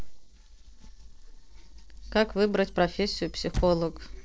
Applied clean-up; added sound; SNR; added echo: neural separator model SepFormer DNS4.